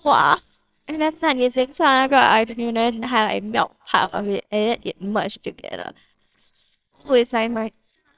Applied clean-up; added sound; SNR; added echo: neural separator model SepFormer WHAMR!.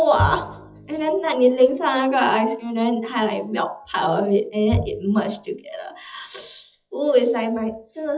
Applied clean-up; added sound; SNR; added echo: classical method WPE with log-MMSE.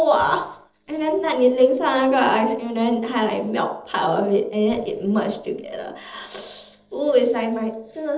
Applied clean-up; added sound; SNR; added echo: neural separator model SepFormer DNS4.